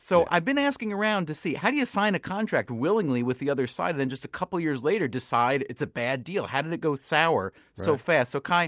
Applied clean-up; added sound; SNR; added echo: none; none; none; none.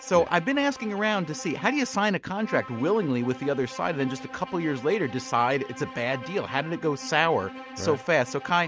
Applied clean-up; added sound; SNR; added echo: none; Bowed string instrument; 15 dB; none.